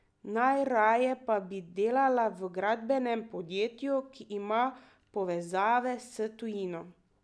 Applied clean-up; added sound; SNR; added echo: none; none; none; none.